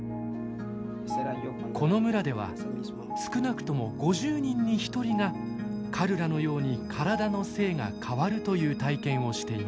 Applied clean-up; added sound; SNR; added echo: none; none; none; none.